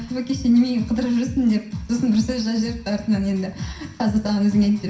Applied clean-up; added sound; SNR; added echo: none; none; none; reverberation time 0.5 s.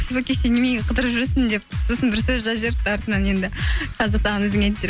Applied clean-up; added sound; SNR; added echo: none; none; none; none.